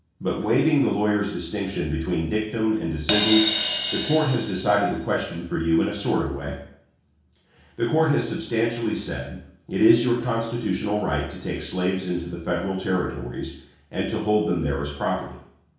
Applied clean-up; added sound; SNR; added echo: none; Crash cymbal; 0 dB; reverberation time 0.6 s.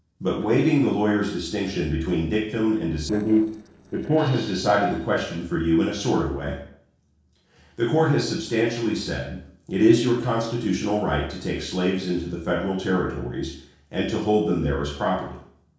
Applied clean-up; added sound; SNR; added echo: neural separator model SepFormer DNS4.